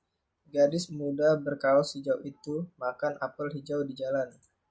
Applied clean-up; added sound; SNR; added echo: none; none; none; none.